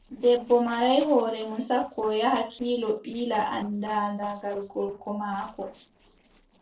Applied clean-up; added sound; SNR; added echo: neural separator model SepFormer DNS4.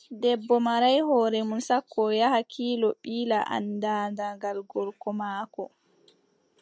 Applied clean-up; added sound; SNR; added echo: none; none; none; none.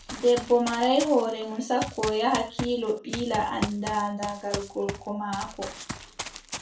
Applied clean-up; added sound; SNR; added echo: none; Run; 11 dB; reverberation time 0.3 s.